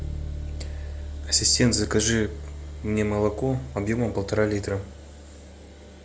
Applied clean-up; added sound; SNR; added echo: none; Bass guitar; 9 dB; none.